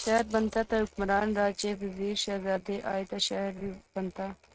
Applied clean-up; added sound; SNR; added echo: neural mask model RNNoise.